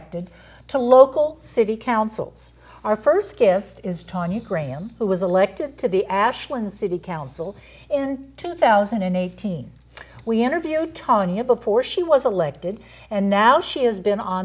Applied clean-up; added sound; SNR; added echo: none; none; none; none.